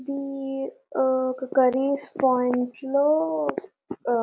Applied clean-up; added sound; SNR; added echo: none; none; none; none.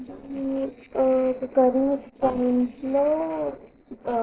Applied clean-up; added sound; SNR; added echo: neural separator model SepFormer DNS4.